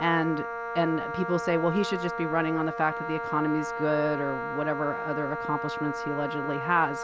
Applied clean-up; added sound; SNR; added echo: none; Wind instrument, woodwind instrument; 5 dB; none.